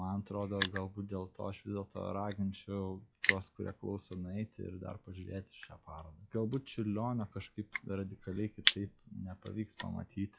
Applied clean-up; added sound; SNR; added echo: classical method log-MMSE.